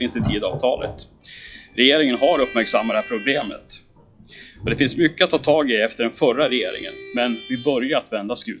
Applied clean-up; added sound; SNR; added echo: classical method log-MMSE.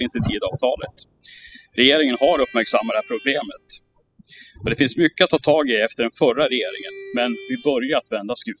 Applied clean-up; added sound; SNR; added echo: classical method spectral subtraction.